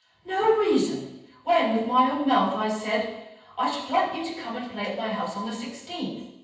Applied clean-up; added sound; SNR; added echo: none; none; none; reverberation time 0.9 s.